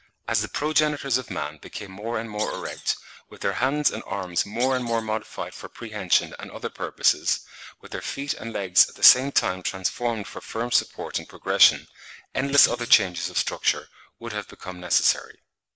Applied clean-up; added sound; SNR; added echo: neural mask model Resemble Enhance denoiser.